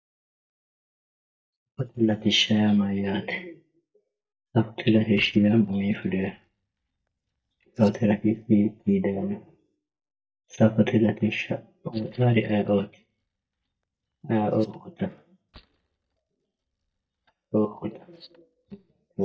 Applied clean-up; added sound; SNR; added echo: neural mask model DeepFilterNet 3.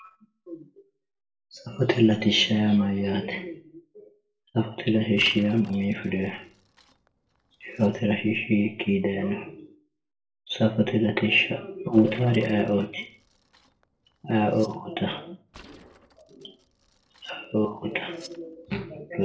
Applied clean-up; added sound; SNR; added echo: neural separator model SepFormer DNS4.